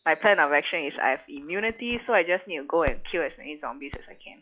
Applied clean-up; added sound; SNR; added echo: classical method log-MMSE.